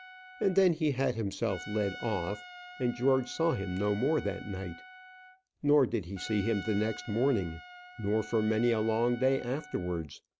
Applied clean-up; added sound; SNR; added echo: none; Trumpet; 17 dB; none.